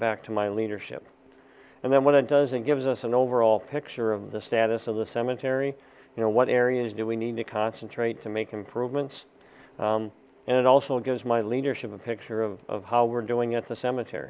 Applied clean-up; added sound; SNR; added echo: none; none; none; none.